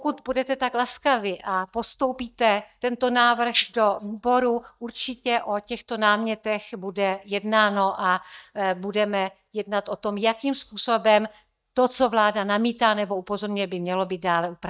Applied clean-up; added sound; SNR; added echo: neural mask model DeepFilterNet 3.